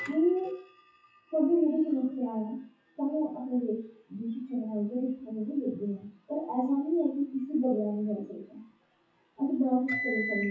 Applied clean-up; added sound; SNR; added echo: classical method WPE with log-MMSE.